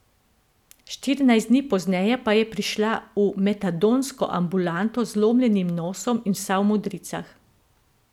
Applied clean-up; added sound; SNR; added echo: none; none; none; none.